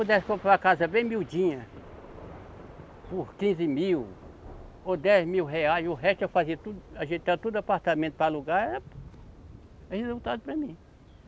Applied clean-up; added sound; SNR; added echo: none; Thunder / Rain + Thunder / Rain; 19 dB; none.